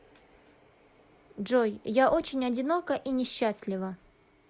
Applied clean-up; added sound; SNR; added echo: none; none; none; none.